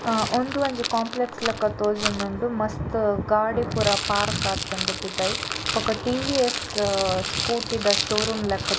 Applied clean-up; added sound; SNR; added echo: none; Rattle; 5 dB; reverberation time 1.6 s.